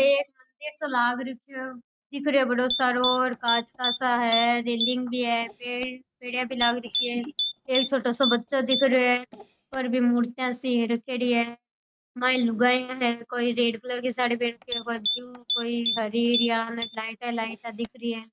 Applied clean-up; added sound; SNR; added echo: neural mask model RNNoise.